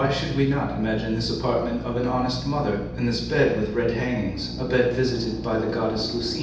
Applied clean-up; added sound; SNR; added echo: none; Drill; 9 dB; reverberation time 0.8 s.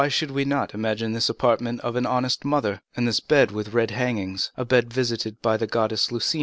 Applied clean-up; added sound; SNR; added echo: none; none; none; none.